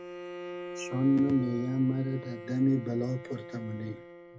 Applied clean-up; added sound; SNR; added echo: none; Bowed string instrument; 12 dB; reverberation time 0.2 s.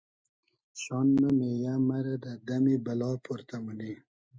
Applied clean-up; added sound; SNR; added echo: none; none; none; none.